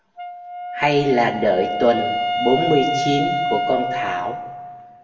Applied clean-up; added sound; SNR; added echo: none; Wind instrument, woodwind instrument; 3 dB; reverberation time 1.5 s.